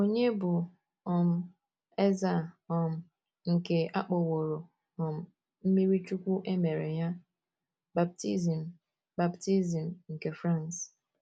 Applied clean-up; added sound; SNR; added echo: none; none; none; none.